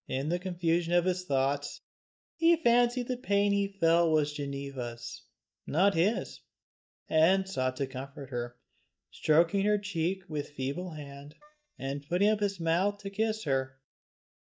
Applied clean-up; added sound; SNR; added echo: neural mask model DeepFilterNet 3.